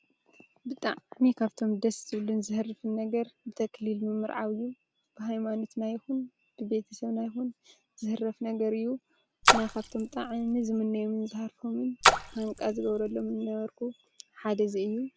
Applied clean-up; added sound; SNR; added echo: none; Splash, splatter; -3 dB; none.